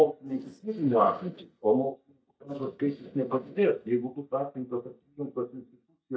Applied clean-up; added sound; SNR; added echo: neural mask model DeepFilterNet 3.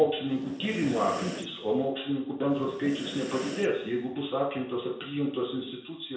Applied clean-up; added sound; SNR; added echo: none; Breathing; 10 dB; reverberation time 0.5 s.